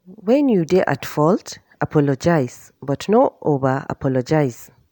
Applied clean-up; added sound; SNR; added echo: none; none; none; none.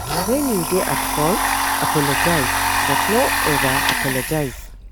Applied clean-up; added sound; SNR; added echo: none; Domestic sounds, home sounds; -3 dB; none.